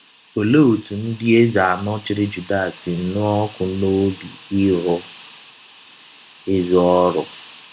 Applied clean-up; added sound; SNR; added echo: none; none; none; none.